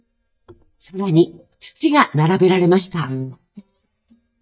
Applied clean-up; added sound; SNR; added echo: neural mask model DeepFilterNet 3.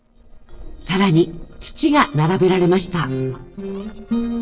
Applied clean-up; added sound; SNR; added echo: neural separator model SepFormer DNS4.